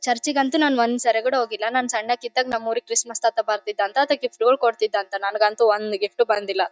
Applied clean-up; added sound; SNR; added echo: neural mask model DeepFilterNet 3.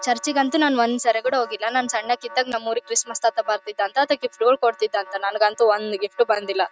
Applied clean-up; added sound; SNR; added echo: neural mask model RNNoise.